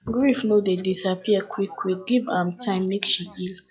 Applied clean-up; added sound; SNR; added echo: classical method log-MMSE.